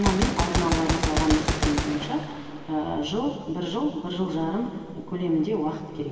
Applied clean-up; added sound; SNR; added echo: none; Gunshot, gunfire; 3 dB; reverberation time 2.6 s.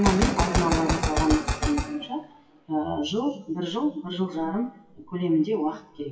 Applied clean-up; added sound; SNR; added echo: classical method WPE with log-MMSE.